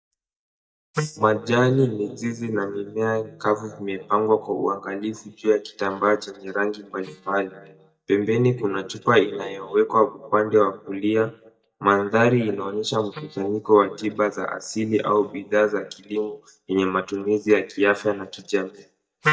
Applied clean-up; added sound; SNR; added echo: neural mask model DeepFilterNet 3.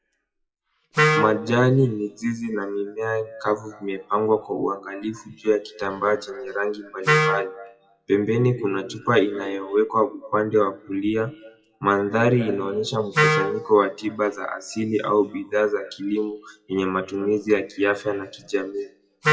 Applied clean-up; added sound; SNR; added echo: classical method WPE with log-MMSE.